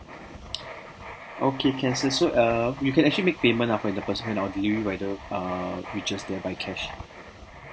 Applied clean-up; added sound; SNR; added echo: none; Writing; 13 dB; none.